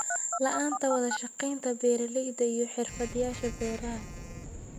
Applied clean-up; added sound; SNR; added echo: neural mask model RNNoise.